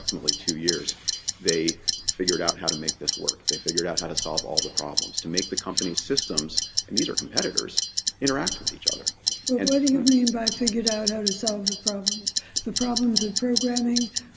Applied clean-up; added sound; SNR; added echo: none; Clock; 1 dB; none.